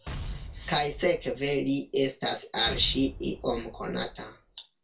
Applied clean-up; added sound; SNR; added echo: none; Explosion; 11 dB; reverberation time 0.2 s.